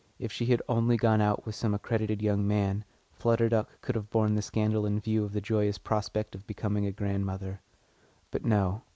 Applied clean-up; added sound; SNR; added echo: none; none; none; none.